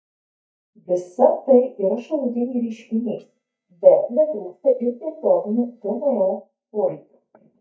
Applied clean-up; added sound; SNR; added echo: neural mask model DeepFilterNet 3.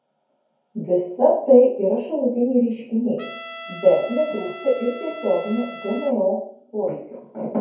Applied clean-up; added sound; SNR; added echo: none; Trumpet; 15 dB; reverberation time 0.6 s.